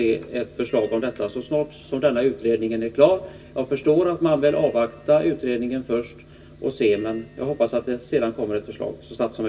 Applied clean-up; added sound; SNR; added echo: none; Bell; 14 dB; reverberation time 0.1 s.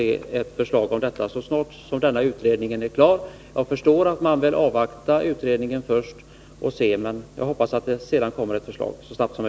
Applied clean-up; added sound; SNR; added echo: none; none; none; none.